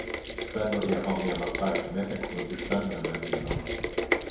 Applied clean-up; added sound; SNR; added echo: none; Rain; -2 dB; reverberation time 0.9 s.